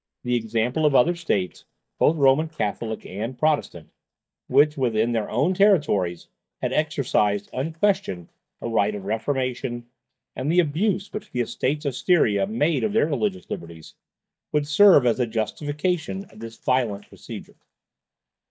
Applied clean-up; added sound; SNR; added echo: neural mask model DeepFilterNet 3.